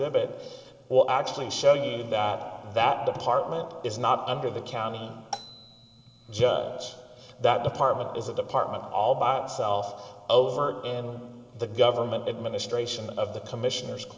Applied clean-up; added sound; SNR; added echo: none; Marimba, xylophone; 17 dB; reverberation time 2.6 s.